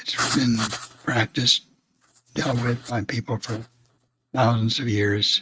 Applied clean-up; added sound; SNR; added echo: neural mask model RNNoise.